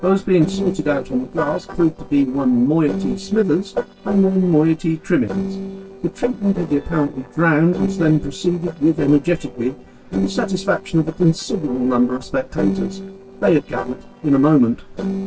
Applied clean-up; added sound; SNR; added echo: neural separator model SepFormer DNS4.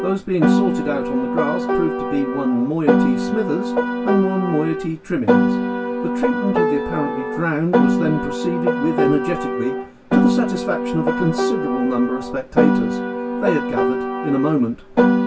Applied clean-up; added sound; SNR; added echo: none; Piano; -3 dB; reverberation time 0.1 s.